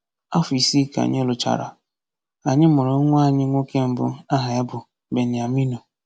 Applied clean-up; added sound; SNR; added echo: none; none; none; none.